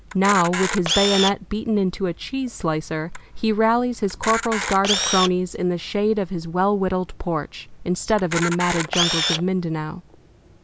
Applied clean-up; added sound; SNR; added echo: none; Camera; 7 dB; none.